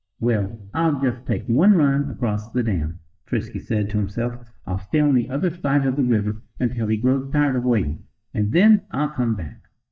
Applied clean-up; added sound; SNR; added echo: neural mask model DeepFilterNet 3.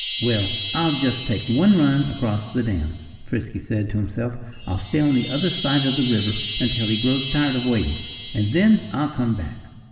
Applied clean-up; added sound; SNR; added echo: none; Chime; 8 dB; reverberation time 1.8 s.